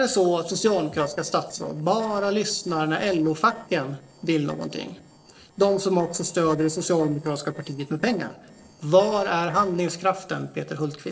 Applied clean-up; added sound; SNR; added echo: neural separator model SepFormer DNS4.